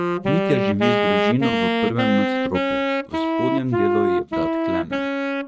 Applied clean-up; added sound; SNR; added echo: neural mask model RNNoise.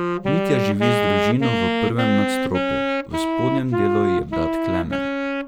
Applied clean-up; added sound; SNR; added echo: none; Wind instrument, woodwind instrument; -2 dB; none.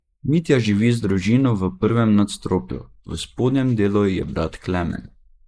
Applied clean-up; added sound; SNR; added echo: neural mask model Resemble Enhance denoiser.